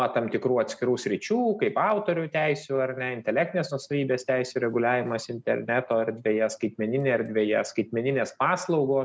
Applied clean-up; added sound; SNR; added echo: none; none; none; none.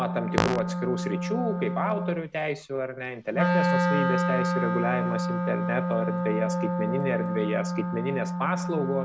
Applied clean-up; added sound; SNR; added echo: none; Fart + Wind instrument, woodwind instrument; -2 dB; none.